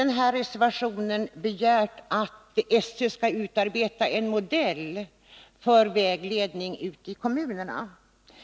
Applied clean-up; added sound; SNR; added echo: none; none; none; none.